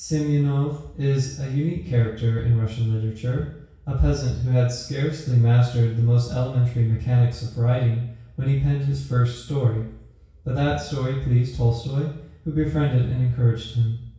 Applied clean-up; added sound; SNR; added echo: none; none; none; reverberation time 0.6 s.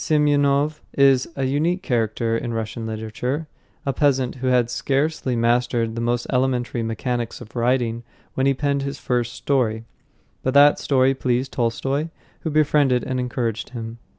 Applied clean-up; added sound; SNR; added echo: none; none; none; none.